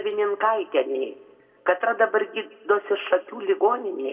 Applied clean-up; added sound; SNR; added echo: none; none; none; reverberation time 0.8 s.